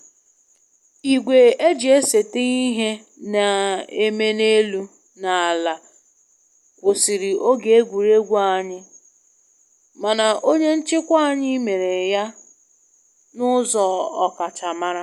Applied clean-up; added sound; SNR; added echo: none; none; none; none.